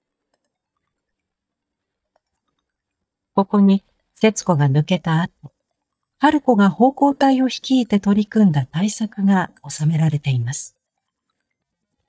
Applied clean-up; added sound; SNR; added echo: neural mask model DeepFilterNet 3.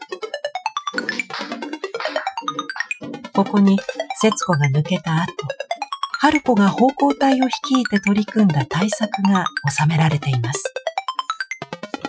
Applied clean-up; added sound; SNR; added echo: classical method Wiener filter.